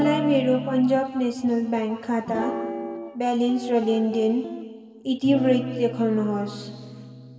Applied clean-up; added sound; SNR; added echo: none; Guitar; 10 dB; reverberation time 2.0 s.